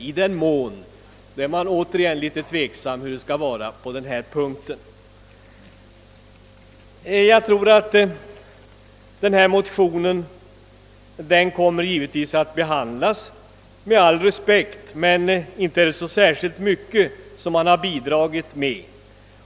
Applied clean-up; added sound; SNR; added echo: none; none; none; none.